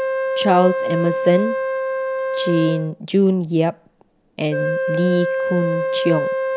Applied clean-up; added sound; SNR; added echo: none; Wind instrument, woodwind instrument; 2 dB; none.